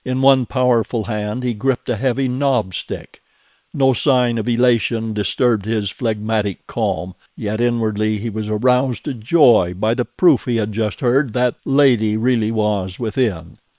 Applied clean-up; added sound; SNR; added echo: neural separator model SepFormer WHAM!.